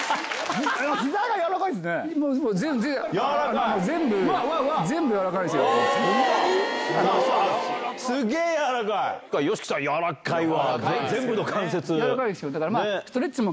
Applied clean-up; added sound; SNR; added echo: none; none; none; none.